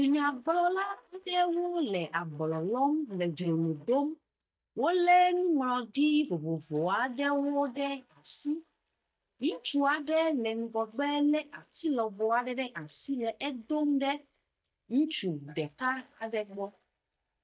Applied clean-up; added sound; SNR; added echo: neural mask model DeepFilterNet 3.